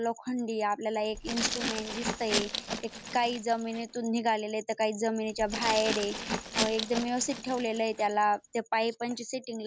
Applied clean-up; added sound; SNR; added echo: none; Glass; 6 dB; none.